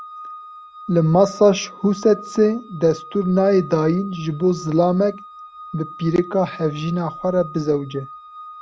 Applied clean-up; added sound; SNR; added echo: none; Organ; 17 dB; none.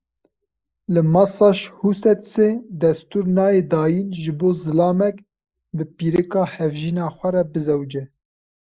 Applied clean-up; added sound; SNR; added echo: neural mask model Resemble Enhance denoiser.